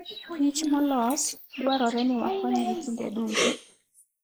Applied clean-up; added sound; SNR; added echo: neural mask model Resemble Enhance denoiser.